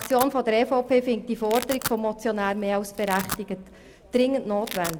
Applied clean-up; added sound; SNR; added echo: none; Domestic sounds, home sounds; 13 dB; none.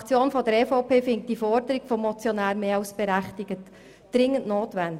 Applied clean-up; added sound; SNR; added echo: none; none; none; none.